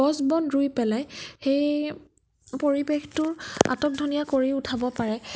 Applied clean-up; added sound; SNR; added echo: none; none; none; none.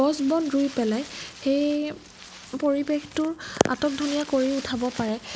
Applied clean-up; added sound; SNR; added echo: none; Wind; 18 dB; none.